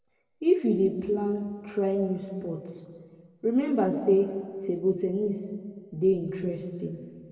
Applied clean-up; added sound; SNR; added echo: none; none; none; reverberation time 1.8 s.